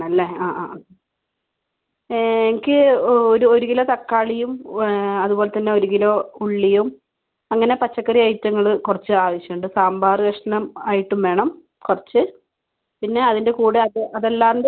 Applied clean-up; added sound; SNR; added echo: none; none; none; none.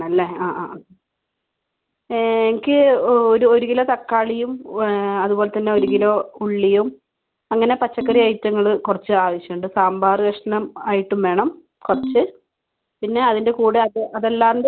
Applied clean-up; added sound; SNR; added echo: none; Ringtone; 10 dB; none.